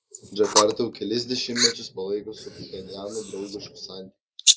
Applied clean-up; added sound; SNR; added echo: neural mask model Resemble Enhance denoiser.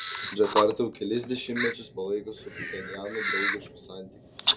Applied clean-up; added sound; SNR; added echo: none; Camera; -4 dB; none.